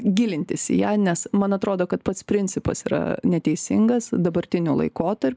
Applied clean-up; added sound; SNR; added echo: none; none; none; none.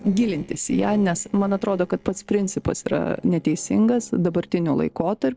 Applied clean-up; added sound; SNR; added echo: neural separator model SepFormer DNS4.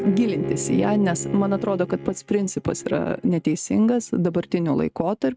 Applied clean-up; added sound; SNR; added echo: neural mask model RNNoise.